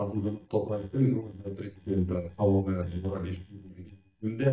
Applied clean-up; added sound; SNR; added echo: neural mask model DeepFilterNet 3.